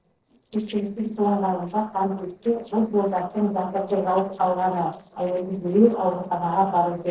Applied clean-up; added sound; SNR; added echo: neural separator model SepFormer DNS4.